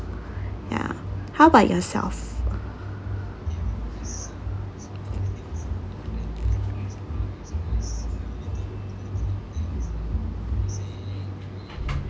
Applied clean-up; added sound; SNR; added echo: none; none; none; none.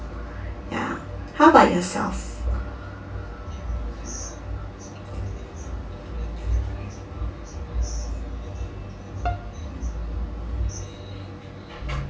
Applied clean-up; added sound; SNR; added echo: none; Bowed string instrument; 14 dB; reverberation time 0.3 s.